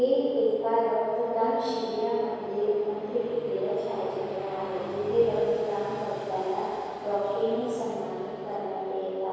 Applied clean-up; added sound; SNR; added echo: none; Train; 16 dB; reverberation time 2.2 s.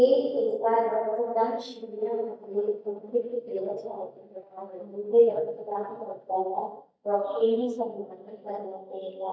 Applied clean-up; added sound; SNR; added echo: neural mask model DeepFilterNet 3.